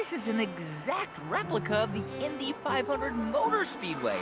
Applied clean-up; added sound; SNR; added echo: none; Trumpet + Bowed string instrument; 16 dB; none.